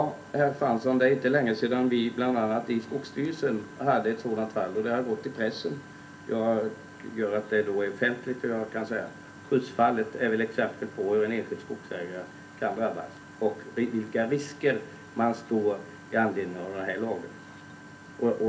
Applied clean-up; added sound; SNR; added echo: none; Engine; 19 dB; reverberation time 0.3 s.